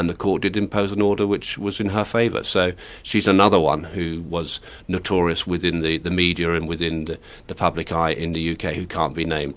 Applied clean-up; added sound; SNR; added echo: none; none; none; none.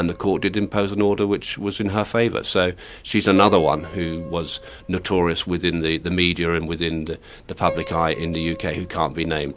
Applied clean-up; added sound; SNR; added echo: none; Piano; 17 dB; none.